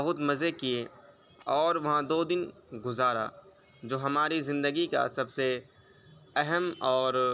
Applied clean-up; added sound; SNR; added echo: none; none; none; none.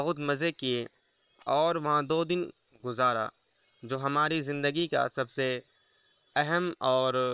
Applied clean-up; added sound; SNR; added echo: neural separator model SepFormer WHAM!.